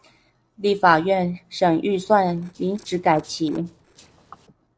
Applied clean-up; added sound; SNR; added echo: neural separator model SepFormer DNS4.